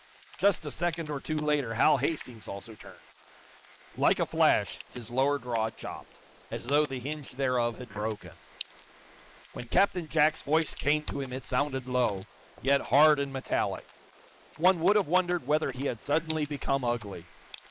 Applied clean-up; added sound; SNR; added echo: neural mask model Resemble Enhance denoiser.